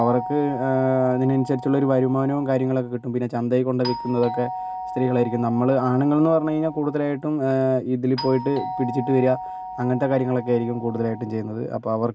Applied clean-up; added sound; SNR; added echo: none; Doorbell; 12 dB; none.